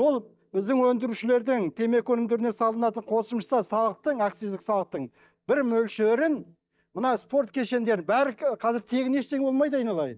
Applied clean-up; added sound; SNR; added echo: neural mask model DeepFilterNet 3.